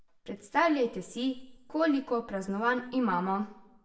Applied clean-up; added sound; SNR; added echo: none; none; none; reverberation time 0.6 s.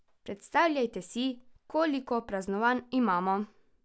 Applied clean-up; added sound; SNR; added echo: none; none; none; none.